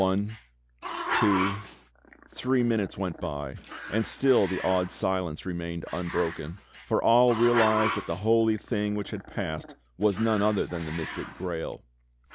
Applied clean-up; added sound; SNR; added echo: none; Growling; 9 dB; none.